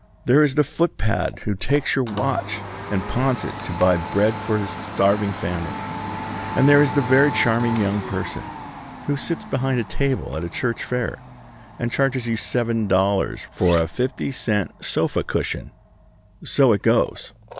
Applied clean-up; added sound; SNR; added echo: none; Domestic sounds, home sounds + Cutlery, silverware; 11 dB; none.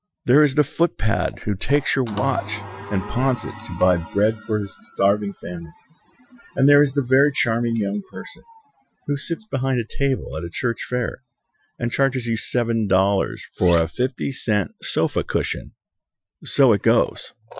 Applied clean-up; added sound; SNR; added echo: classical method Wiener filter.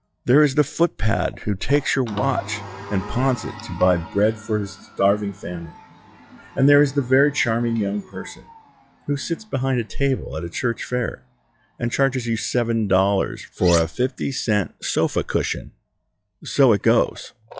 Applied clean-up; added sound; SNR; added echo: classical method log-MMSE.